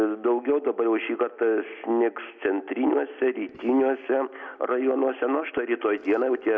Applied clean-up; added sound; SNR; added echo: none; none; none; none.